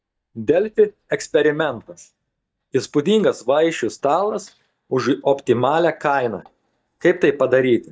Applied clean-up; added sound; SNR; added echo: neural mask model DeepFilterNet 3.